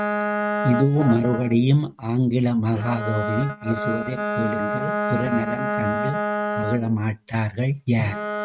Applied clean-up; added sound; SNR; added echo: neural mask model RNNoise.